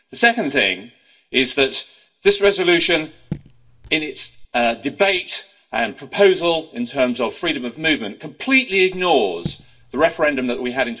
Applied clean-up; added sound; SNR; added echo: none; Raindrop / Drip; 17 dB; reverberation time 0.1 s.